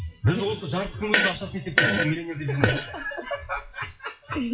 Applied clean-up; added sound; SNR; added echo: classical method WPE with log-MMSE.